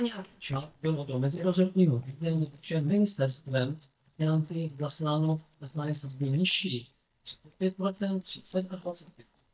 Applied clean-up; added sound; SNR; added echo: neural mask model DeepFilterNet 3.